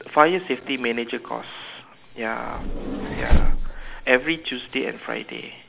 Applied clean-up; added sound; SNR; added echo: none; Vehicle; -4 dB; none.